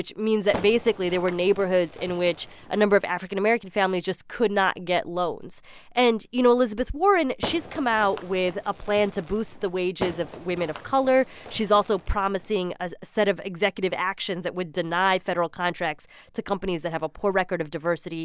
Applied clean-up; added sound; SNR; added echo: none; Fireworks; 15 dB; none.